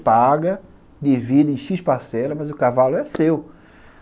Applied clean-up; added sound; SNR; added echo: none; none; none; none.